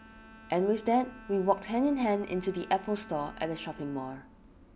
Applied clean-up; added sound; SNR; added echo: none; Bowed string instrument; 20 dB; none.